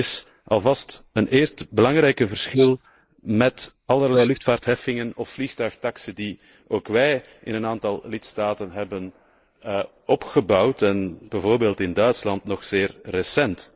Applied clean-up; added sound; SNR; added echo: neural mask model Resemble Enhance denoiser.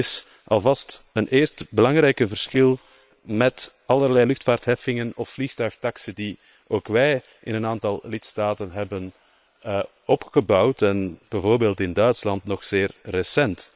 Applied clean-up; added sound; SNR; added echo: neural separator model SepFormer WHAM!.